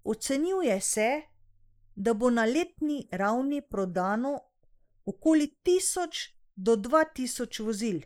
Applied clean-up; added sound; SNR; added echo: neural mask model Resemble Enhance denoiser.